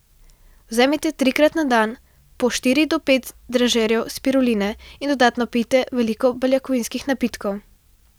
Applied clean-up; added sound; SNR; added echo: none; none; none; none.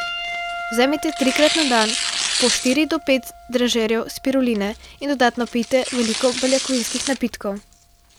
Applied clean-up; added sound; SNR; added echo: none; Piano + Tearing; 6 dB; none.